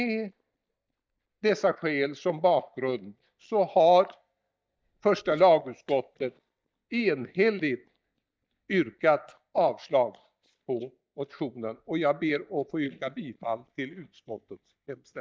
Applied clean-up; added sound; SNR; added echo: neural mask model DeepFilterNet 3.